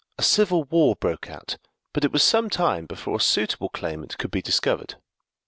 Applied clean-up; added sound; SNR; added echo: none; none; none; none.